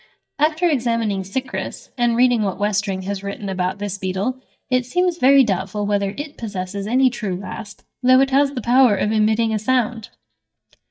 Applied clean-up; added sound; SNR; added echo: neural mask model DeepFilterNet 3.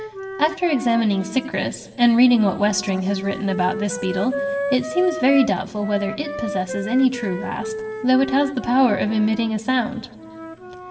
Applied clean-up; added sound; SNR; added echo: none; Wind instrument, woodwind instrument; 10 dB; reverberation time 2.1 s.